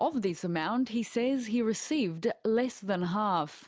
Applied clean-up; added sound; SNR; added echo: none; none; none; none.